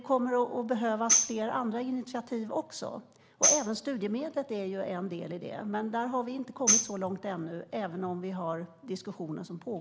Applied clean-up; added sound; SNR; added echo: none; Tambourine; -2 dB; none.